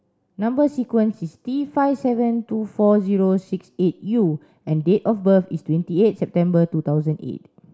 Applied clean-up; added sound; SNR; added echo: none; none; none; none.